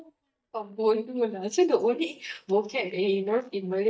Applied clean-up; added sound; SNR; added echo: neural mask model DeepFilterNet 3.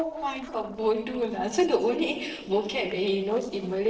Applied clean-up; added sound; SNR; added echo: neural separator model SepFormer DNS4.